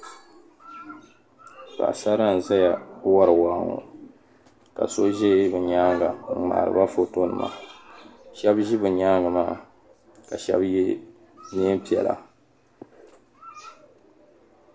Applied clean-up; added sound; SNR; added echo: none; none; none; none.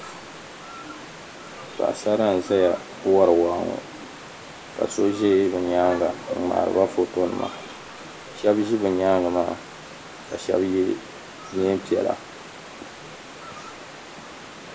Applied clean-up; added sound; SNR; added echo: none; Stream / Liquid; 16 dB; none.